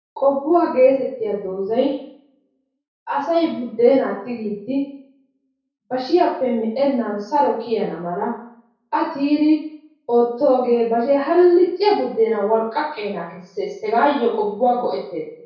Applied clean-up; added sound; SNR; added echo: none; none; none; reverberation time 0.6 s.